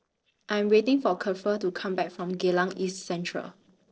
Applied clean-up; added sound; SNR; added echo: neural separator model SepFormer DNS4.